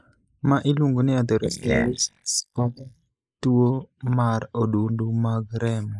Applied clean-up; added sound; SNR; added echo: neural mask model Resemble Enhance denoiser.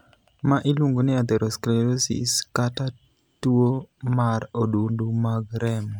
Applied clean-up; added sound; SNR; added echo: none; none; none; none.